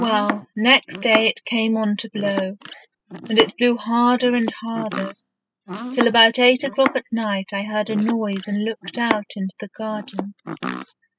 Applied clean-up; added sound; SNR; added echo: classical method spectral subtraction.